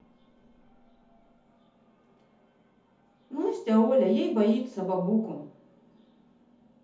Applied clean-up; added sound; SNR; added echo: none; none; none; reverberation time 0.6 s.